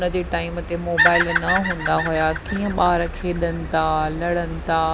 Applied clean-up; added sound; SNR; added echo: none; Bird vocalization, bird call, bird song; 6 dB; none.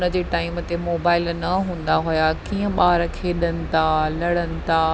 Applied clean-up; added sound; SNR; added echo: none; none; none; none.